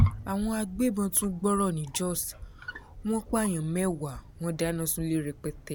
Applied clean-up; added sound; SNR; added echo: none; Wild animals; 6 dB; none.